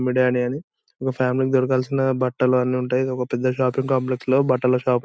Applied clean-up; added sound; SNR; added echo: none; none; none; none.